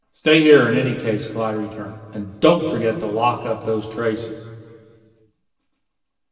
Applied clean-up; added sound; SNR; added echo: none; none; none; reverberation time 2.3 s.